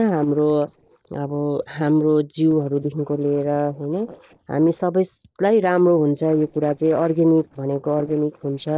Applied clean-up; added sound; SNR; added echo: neural separator model SepFormer DNS4.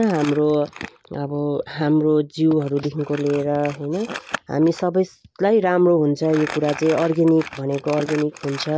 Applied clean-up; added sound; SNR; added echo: none; Crumpling, crinkling; 17 dB; none.